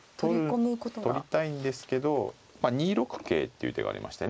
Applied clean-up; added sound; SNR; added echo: neural mask model Resemble Enhance denoiser.